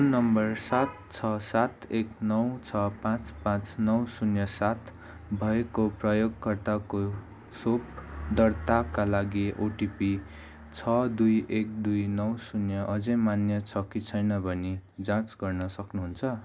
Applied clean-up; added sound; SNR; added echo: none; none; none; none.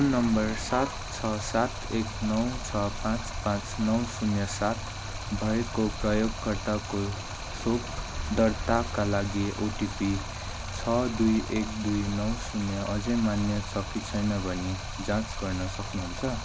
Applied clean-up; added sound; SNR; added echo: none; Stream; 6 dB; none.